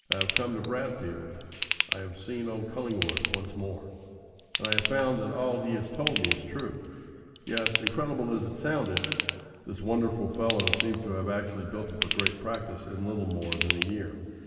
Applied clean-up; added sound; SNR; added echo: none; Ratchet, pawl / Tools; 1 dB; reverberation time 2.4 s.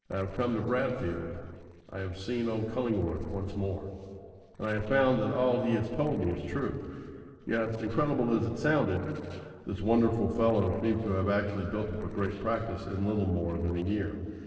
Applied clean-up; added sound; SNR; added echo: neural separator model SepFormer DNS4.